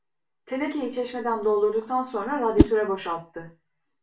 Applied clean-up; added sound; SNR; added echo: none; Whoosh, swoosh, swish; 1 dB; reverberation time 0.3 s.